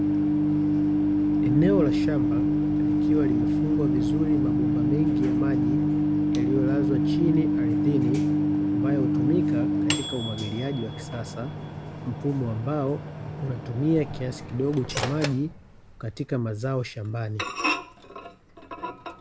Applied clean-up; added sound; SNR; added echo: none; Microwave oven; -4 dB; none.